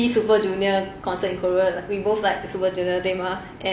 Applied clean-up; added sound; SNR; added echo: none; none; none; none.